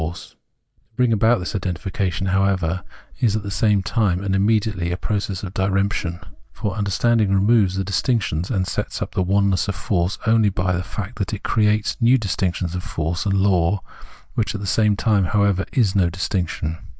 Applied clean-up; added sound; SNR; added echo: neural mask model DeepFilterNet 3.